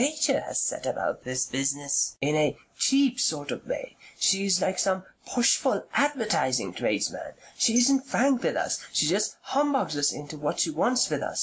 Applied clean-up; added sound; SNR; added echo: neural mask model Resemble Enhance denoiser.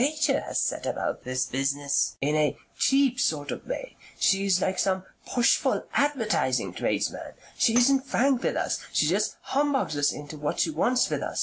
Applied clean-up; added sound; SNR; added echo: none; Tambourine; 12 dB; none.